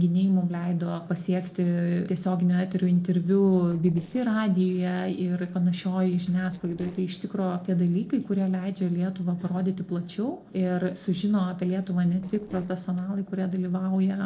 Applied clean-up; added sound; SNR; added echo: neural separator model SepFormer DNS4.